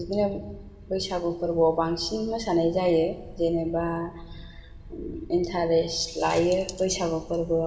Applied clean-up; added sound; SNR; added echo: none; Wind; 18 dB; reverberation time 2.2 s.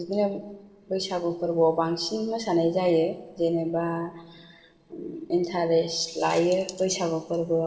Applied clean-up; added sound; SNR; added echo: neural separator model SepFormer DNS4.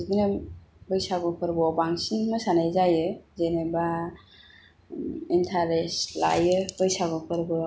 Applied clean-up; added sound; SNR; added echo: none; none; none; none.